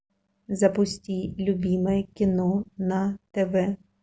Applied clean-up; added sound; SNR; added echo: none; none; none; none.